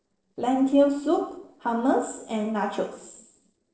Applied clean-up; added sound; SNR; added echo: neural separator model SepFormer DNS4.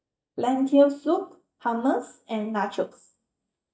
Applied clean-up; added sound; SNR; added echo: neural mask model DeepFilterNet 3.